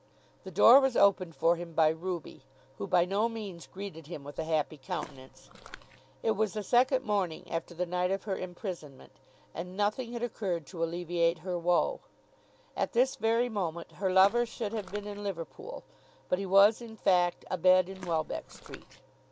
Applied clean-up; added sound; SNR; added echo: none; Walk, footsteps; 18 dB; none.